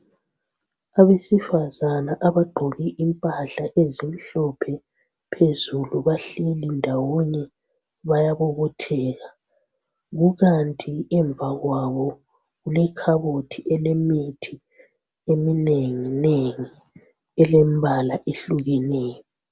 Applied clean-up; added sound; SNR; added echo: none; none; none; none.